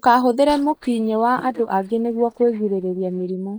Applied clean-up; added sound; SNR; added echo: neural mask model DeepFilterNet 3.